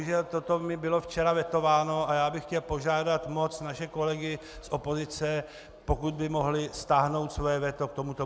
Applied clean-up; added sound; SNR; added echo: none; none; none; none.